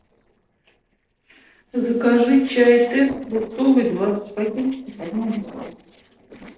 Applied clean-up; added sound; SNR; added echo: neural separator model SepFormer DNS4.